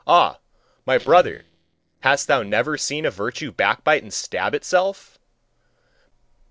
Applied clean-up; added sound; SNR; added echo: neural separator model SepFormer DNS4.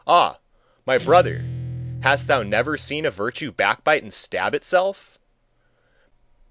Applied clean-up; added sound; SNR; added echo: none; Guitar; 11 dB; none.